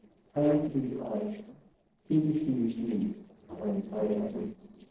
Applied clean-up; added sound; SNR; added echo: neural separator model SepFormer DNS4.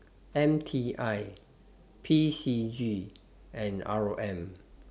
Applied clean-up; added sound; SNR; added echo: none; none; none; none.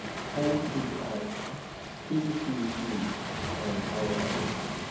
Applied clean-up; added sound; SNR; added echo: none; Waves, surf; 1 dB; reverberation time 1.2 s.